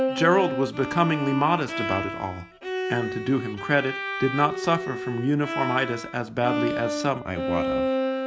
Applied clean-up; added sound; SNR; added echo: none; Bowed string instrument; 3 dB; none.